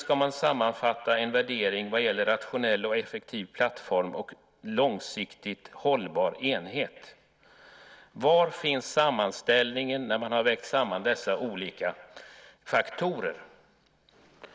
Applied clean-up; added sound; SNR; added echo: none; none; none; none.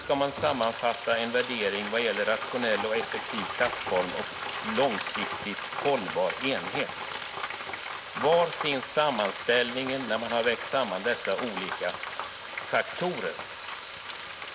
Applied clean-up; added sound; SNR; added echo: none; Frying (food); 6 dB; none.